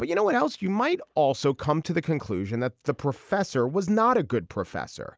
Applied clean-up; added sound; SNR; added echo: none; none; none; none.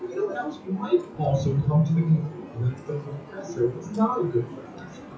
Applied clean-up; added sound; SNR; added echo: classical method WPE with log-MMSE.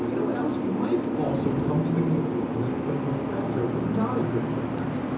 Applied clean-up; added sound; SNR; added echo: none; Boat, Water vehicle; -3 dB; reverberation time 0.7 s.